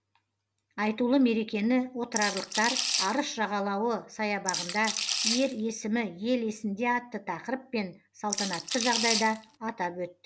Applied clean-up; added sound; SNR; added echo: none; Rattle / Rattle (instrument); 2 dB; none.